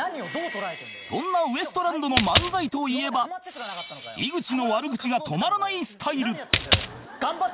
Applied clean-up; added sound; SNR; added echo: none; Coin (dropping); -3 dB; none.